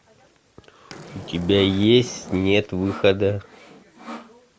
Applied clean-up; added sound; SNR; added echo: none; Sawing + Skateboard; 17 dB; none.